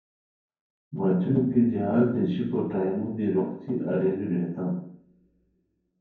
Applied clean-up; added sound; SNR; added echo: none; none; none; reverberation time 0.9 s.